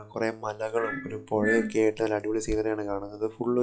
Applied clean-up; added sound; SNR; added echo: classical method log-MMSE.